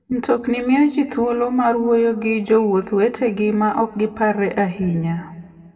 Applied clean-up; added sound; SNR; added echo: none; none; none; reverberation time 1.6 s.